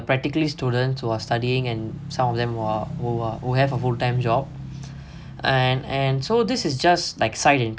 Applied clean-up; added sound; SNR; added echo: none; Motorcycle / Engine; 14 dB; none.